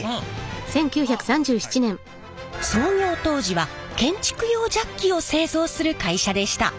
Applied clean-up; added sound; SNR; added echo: none; none; none; none.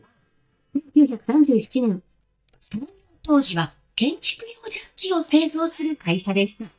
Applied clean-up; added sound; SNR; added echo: neural mask model DeepFilterNet 3.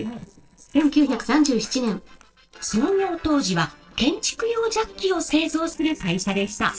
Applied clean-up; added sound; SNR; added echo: neural separator model SepFormer DNS4.